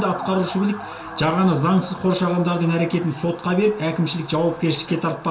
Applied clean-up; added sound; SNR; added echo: none; Motor vehicle (road) / Siren; 15 dB; reverberation time 0.5 s.